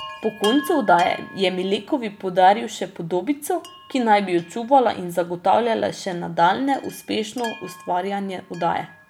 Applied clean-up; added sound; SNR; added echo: none; Chime; 18 dB; none.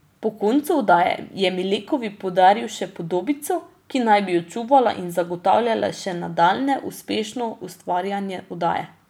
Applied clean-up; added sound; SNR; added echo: none; none; none; none.